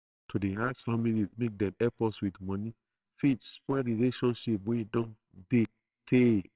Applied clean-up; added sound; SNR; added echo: neural separator model SepFormer WHAMR!.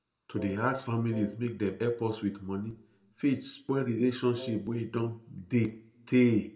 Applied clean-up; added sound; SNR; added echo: none; Wind instrument, woodwind instrument; 16 dB; reverberation time 0.4 s.